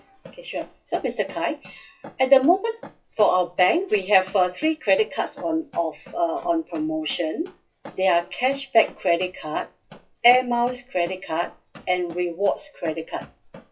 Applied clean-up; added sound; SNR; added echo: classical method WPE with log-MMSE.